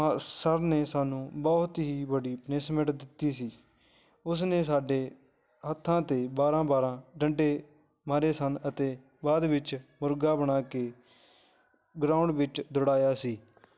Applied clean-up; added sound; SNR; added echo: none; none; none; none.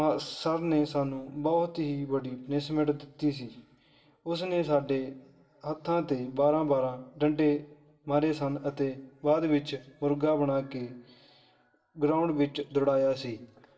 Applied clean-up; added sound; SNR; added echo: none; none; none; reverberation time 0.8 s.